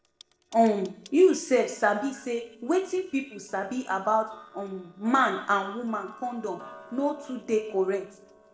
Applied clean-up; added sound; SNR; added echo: neural separator model SepFormer DNS4.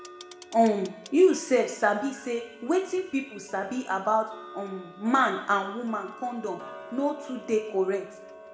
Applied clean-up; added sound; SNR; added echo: none; Tick-tock; 18 dB; reverberation time 0.8 s.